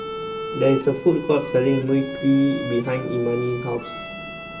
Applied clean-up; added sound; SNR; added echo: none; Bowed string instrument; 10 dB; reverberation time 0.2 s.